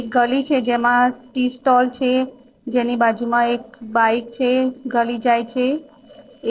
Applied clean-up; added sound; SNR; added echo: neural separator model SepFormer DNS4.